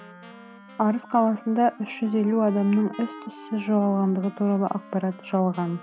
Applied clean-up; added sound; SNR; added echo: none; Wind instrument, woodwind instrument + Wind instrument, woodwind instrument; 19 dB; none.